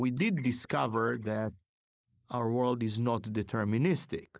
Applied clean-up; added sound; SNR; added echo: neural mask model Resemble Enhance denoiser.